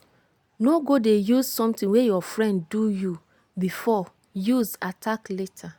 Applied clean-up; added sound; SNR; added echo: none; none; none; none.